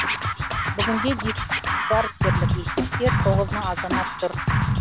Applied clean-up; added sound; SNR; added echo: none; Scratching (performance technique); -3 dB; none.